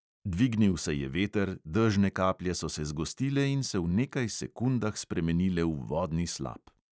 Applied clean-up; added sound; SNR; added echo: none; none; none; none.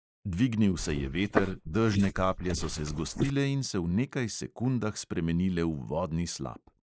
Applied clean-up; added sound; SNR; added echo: neural mask model Resemble Enhance denoiser.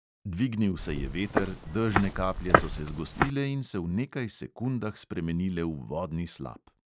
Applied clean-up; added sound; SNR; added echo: none; Walk, footsteps; -2 dB; none.